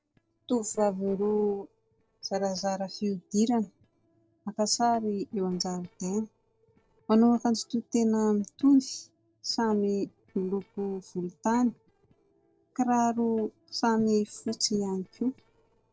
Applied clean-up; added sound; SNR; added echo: neural separator model SepFormer DNS4.